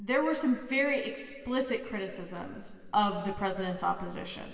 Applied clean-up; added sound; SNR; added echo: none; Cricket; 18 dB; reverberation time 2.5 s.